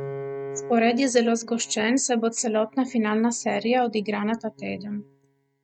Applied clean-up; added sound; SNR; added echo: neural mask model RNNoise.